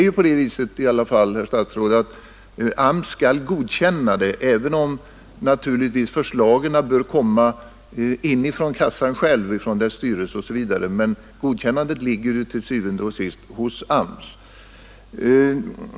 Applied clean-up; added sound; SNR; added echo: none; none; none; none.